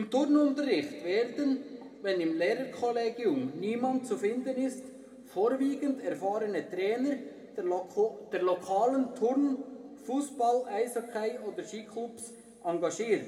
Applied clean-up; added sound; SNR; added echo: none; none; none; reverberation time 2.0 s.